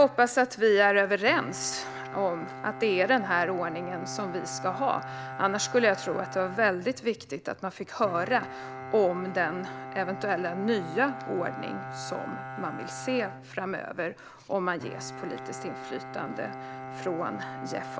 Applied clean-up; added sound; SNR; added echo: none; Bowed string instrument; 11 dB; none.